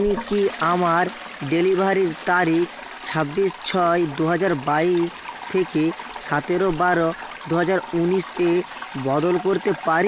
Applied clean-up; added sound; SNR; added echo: none; Toilet flush; 13 dB; none.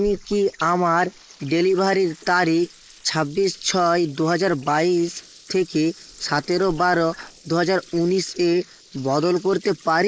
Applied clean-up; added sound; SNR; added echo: neural mask model Resemble Enhance denoiser.